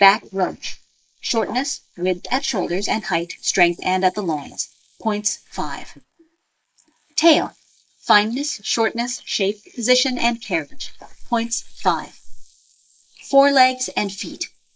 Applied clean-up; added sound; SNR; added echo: neural mask model Resemble Enhance denoiser.